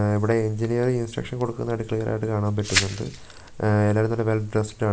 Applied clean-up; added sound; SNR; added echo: none; Glass; 6 dB; none.